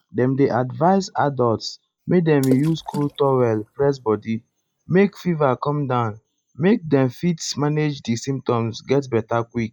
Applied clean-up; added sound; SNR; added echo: classical method log-MMSE.